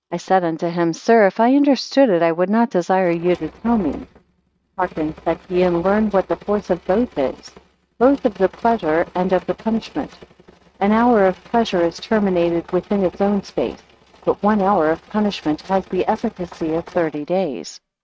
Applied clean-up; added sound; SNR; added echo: neural mask model RNNoise.